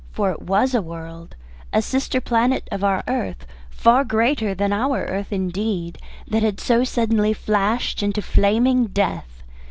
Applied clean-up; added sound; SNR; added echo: none; none; none; none.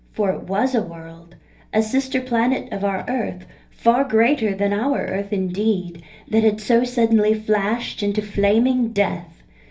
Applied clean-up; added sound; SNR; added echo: none; none; none; reverberation time 0.3 s.